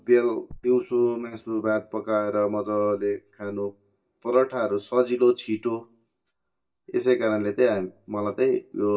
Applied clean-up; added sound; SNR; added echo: neural mask model DeepFilterNet 3.